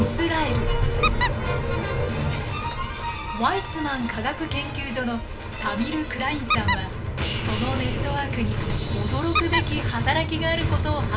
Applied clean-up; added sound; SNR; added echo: none; Squeak; 5 dB; reverberation time 0.5 s.